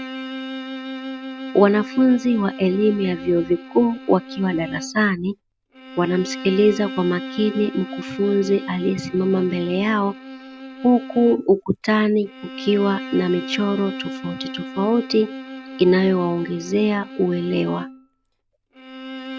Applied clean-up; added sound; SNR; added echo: none; Bowed string instrument; 12 dB; none.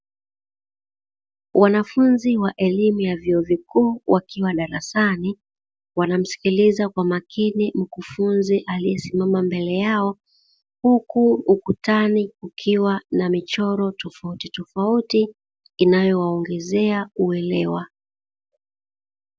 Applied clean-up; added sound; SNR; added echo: none; none; none; none.